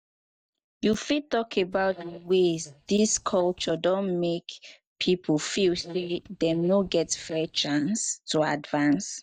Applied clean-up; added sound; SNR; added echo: neural mask model DeepFilterNet 3.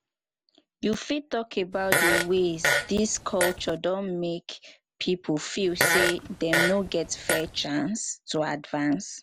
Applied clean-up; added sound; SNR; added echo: none; Fart; -1 dB; none.